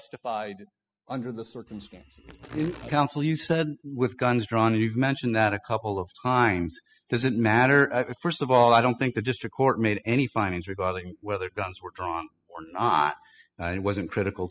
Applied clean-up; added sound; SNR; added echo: classical method spectral subtraction.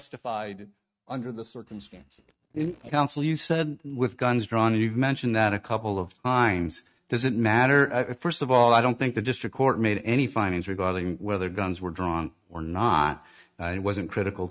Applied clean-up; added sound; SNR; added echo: neural mask model RNNoise.